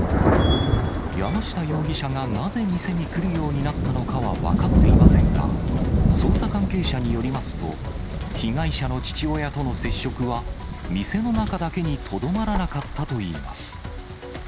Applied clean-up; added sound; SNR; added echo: none; Thunder; -3 dB; none.